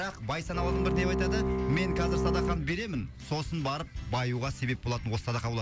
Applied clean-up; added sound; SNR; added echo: none; Bowed string instrument; -2 dB; none.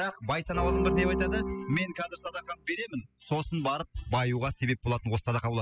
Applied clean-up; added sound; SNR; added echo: classical method spectral subtraction.